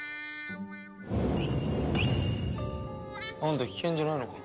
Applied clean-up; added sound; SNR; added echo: none; none; none; none.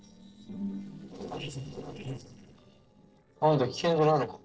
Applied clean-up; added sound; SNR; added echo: neural separator model SepFormer DNS4.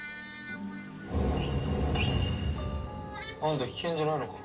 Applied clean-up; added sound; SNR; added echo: none; Motorcycle / Accelerating, revving, vroom; 17 dB; reverberation time 0.2 s.